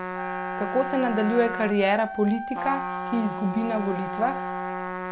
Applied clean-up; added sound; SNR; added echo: none; Wind instrument, woodwind instrument + Trumpet; 5 dB; none.